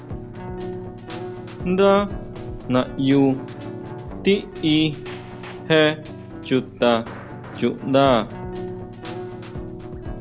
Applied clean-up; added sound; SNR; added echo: none; Keyboard (musical); 10 dB; none.